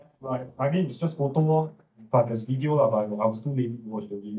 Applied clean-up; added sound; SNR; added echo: neural mask model DeepFilterNet 3.